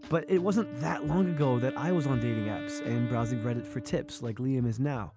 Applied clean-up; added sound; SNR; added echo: none; Wind instrument, woodwind instrument; 10 dB; none.